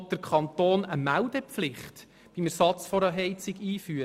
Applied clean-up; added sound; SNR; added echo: none; none; none; none.